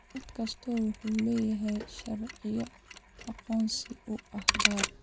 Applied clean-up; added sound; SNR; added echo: none; Mechanisms; -1 dB; none.